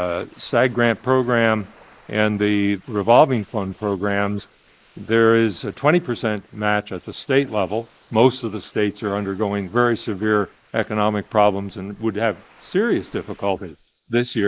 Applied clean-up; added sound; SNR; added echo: neural mask model Resemble Enhance denoiser.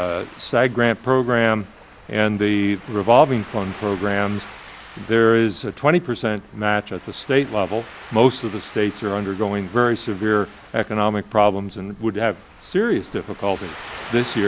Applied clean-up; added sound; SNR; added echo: none; Ocean; 19 dB; none.